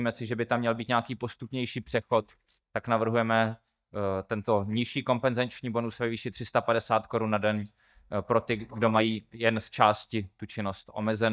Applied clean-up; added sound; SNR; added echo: neural mask model DeepFilterNet 3.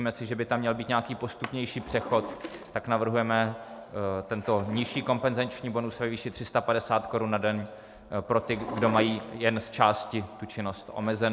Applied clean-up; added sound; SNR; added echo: none; Drawer open or close; 15 dB; none.